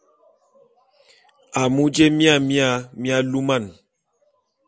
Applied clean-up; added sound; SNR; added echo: none; none; none; none.